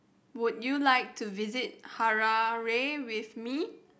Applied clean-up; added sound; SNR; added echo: none; none; none; none.